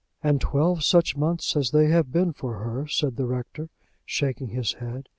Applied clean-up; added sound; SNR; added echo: none; none; none; none.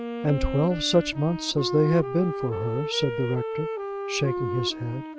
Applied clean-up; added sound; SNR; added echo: none; Wind instrument, woodwind instrument; 5 dB; none.